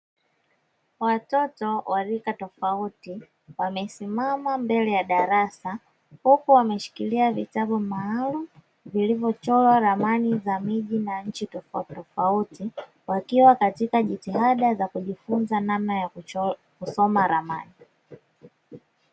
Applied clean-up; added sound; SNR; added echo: none; none; none; none.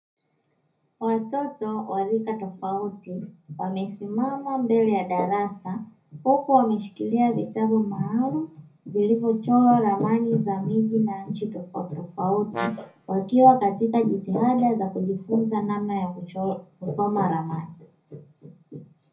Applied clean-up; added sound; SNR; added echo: none; Brass instrument; 11 dB; reverberation time 0.4 s.